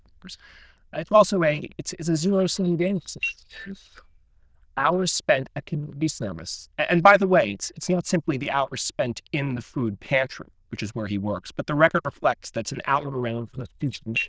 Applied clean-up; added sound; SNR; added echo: neural diffusion model UNIVERSE++.